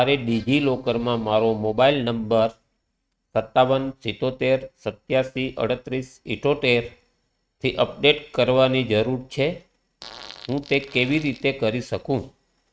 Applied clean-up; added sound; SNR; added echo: neural mask model RNNoise.